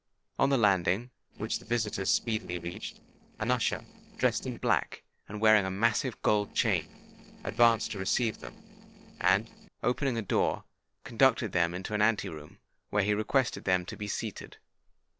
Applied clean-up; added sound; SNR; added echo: neural separator model SepFormer DNS4.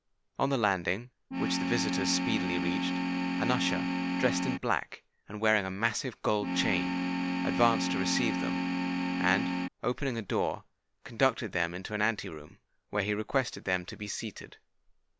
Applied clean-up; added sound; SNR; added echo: none; Organ; -2 dB; none.